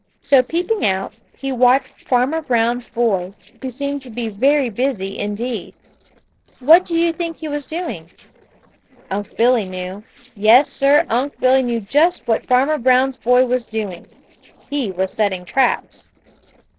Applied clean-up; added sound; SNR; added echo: neural separator model SepFormer DNS4.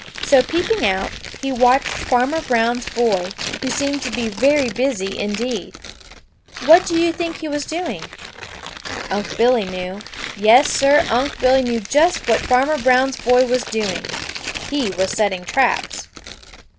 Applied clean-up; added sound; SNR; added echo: none; Tearing; 11 dB; none.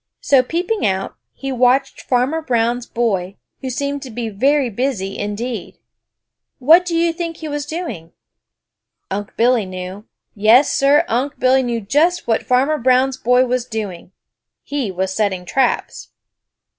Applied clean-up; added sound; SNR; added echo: none; none; none; none.